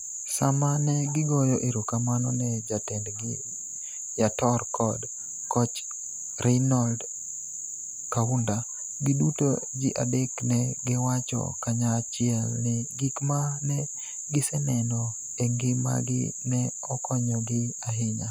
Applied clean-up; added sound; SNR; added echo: none; none; none; none.